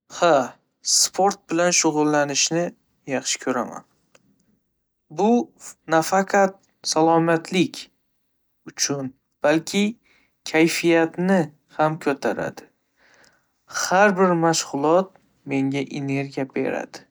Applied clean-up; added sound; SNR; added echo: neural mask model DeepFilterNet 3.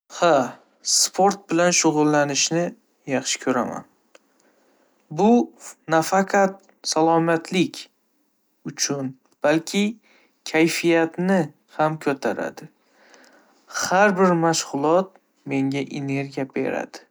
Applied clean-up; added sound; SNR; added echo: none; none; none; none.